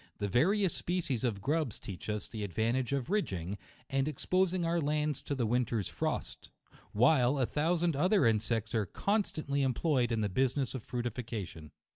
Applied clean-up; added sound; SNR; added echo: none; none; none; none.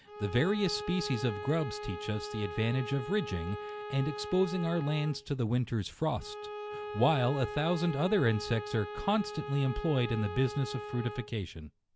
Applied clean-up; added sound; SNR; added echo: none; Bowed string instrument; 9 dB; none.